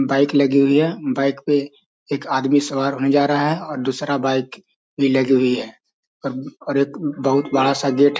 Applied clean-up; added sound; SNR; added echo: none; none; none; none.